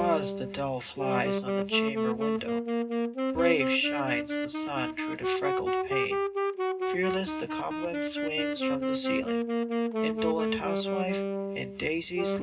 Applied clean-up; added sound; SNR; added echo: none; Wind instrument, woodwind instrument; -3 dB; reverberation time 0.2 s.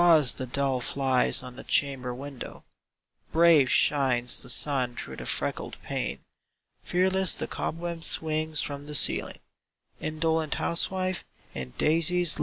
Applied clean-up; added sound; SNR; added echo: none; none; none; none.